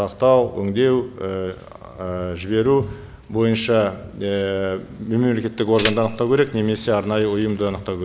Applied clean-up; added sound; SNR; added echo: none; Tambourine; 11 dB; none.